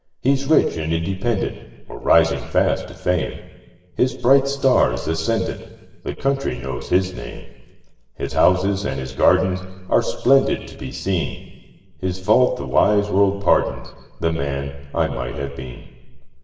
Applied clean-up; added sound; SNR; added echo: none; none; none; reverberation time 1.2 s.